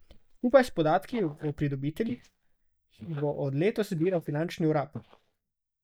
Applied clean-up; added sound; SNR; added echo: neural mask model DeepFilterNet 3.